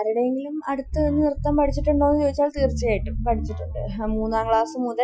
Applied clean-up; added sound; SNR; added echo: classical method Wiener filter.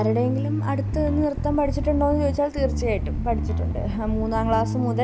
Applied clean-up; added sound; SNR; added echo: none; Bass guitar; 1 dB; none.